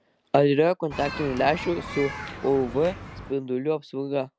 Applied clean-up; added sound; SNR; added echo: none; Human group actions; 11 dB; none.